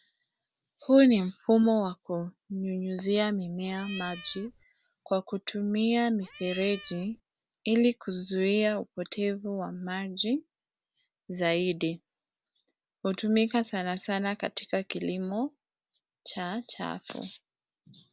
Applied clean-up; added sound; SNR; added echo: none; Cat; 15 dB; none.